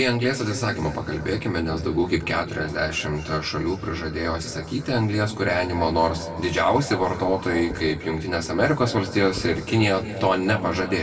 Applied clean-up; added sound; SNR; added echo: none; Writing; 15 dB; reverberation time 2.5 s.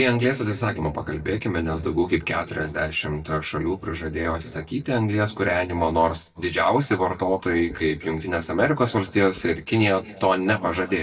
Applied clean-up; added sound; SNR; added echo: neural mask model DeepFilterNet 3.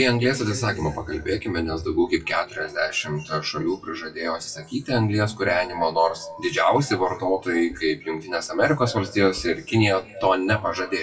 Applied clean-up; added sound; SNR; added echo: classical method WPE with log-MMSE.